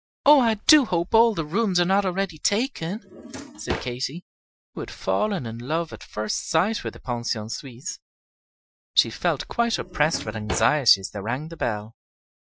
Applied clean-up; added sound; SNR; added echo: classical method Wiener filter.